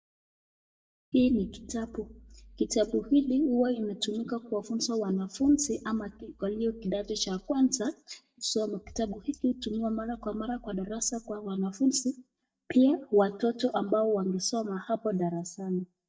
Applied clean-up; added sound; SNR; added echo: neural mask model DeepFilterNet 3.